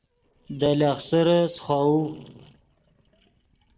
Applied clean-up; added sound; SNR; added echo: neural separator model SepFormer DNS4.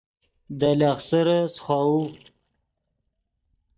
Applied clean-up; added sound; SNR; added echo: neural mask model DeepFilterNet 3.